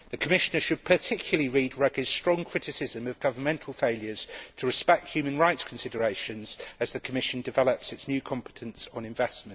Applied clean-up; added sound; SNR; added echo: none; none; none; none.